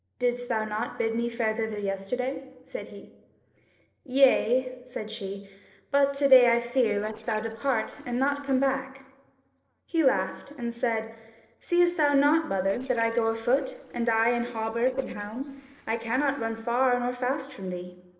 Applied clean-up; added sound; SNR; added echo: neural separator model SepFormer DNS4.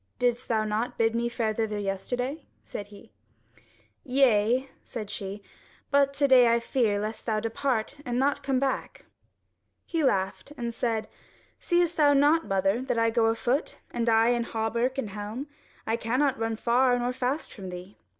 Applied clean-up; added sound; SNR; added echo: none; none; none; none.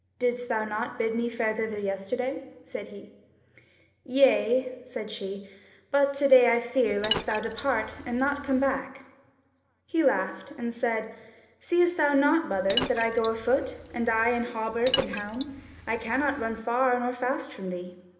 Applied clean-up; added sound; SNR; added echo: none; Liquid; 9 dB; reverberation time 1.1 s.